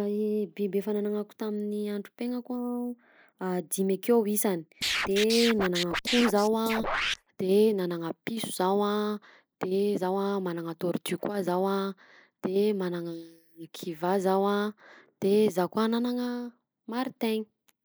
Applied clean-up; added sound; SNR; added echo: neural mask model Resemble Enhance denoiser.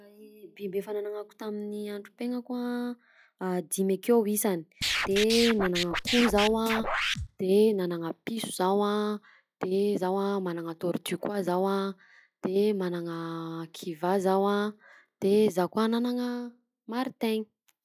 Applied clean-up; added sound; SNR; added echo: classical method log-MMSE.